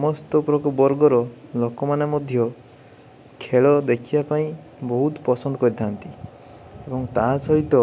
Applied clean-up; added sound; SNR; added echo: none; none; none; none.